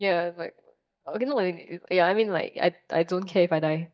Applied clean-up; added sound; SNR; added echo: neural mask model DeepFilterNet 3.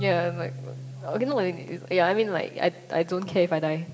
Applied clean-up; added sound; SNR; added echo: none; Marimba, xylophone; 14 dB; reverberation time 1.8 s.